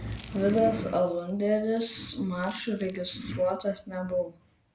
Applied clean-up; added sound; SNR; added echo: none; Crackle; 19 dB; none.